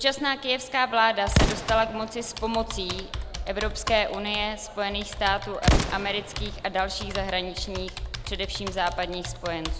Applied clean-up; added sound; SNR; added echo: none; Explosion + Computer keyboard; 3 dB; none.